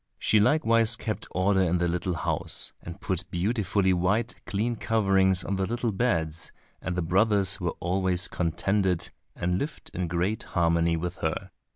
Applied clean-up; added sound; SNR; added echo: none; none; none; none.